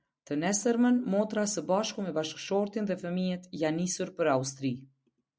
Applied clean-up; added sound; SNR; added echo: none; none; none; none.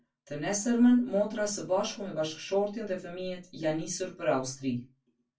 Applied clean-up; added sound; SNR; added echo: none; none; none; reverberation time 0.2 s.